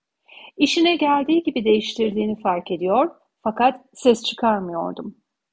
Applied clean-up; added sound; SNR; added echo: none; none; none; none.